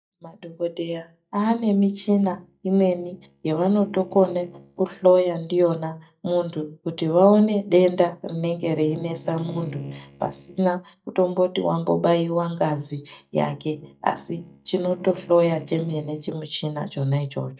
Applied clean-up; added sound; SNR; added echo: neural mask model DeepFilterNet 3.